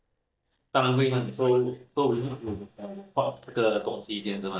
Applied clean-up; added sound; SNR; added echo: neural mask model DeepFilterNet 3.